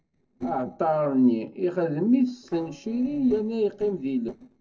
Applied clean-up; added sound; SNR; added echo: neural separator model SepFormer DNS4.